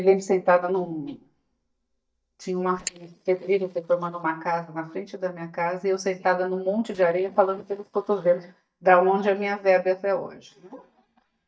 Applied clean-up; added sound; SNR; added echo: neural mask model DeepFilterNet 3.